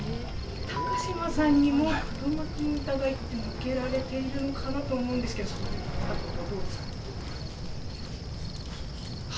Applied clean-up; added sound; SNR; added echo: none; Fire + Cricket; 4 dB; none.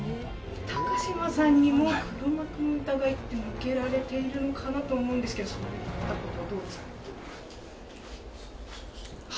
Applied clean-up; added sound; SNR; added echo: none; none; none; none.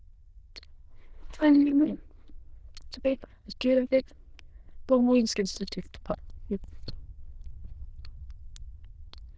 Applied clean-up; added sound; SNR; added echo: neural diffusion model UNIVERSE++.